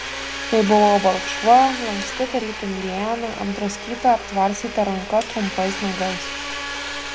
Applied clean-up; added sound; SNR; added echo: none; Domestic sounds, home sounds; 8 dB; none.